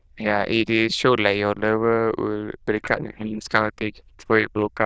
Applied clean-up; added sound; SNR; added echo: neural diffusion model UNIVERSE++.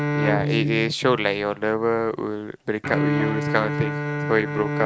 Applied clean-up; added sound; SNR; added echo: neural mask model RNNoise.